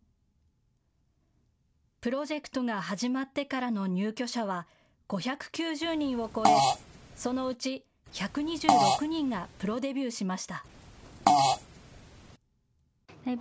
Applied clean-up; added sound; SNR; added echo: none; Fart; -5 dB; none.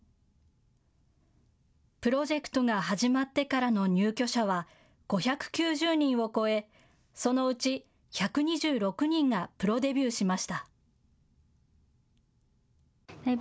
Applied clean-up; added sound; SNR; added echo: none; none; none; none.